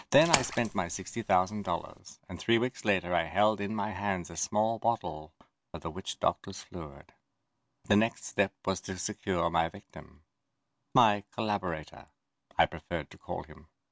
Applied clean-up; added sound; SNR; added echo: none; Splash, splatter; 6 dB; none.